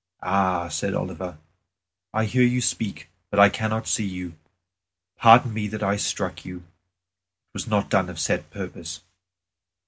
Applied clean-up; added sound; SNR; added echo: none; none; none; none.